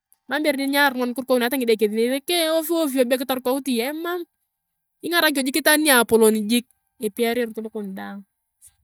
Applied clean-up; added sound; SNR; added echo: neural mask model DeepFilterNet 3.